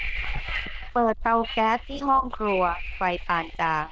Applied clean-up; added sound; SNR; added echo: neural diffusion model UNIVERSE++.